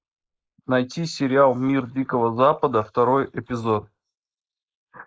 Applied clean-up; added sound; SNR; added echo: neural mask model Resemble Enhance denoiser.